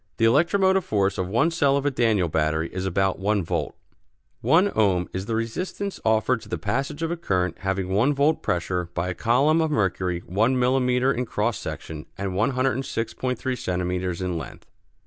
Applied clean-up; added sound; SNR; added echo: none; none; none; none.